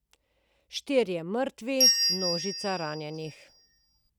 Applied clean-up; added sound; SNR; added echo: none; Bell; -3 dB; none.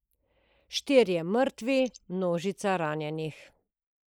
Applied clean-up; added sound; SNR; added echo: neural mask model Resemble Enhance denoiser.